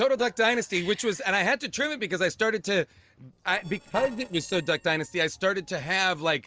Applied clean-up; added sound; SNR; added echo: neural separator model SepFormer DNS4.